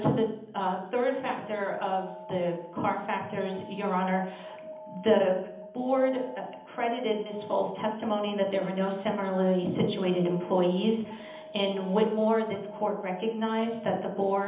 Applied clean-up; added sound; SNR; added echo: none; Alarm; 17 dB; reverberation time 0.8 s.